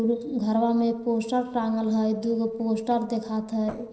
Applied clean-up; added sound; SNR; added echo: neural separator model SepFormer DNS4.